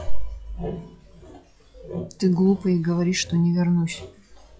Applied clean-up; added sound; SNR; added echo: classical method log-MMSE.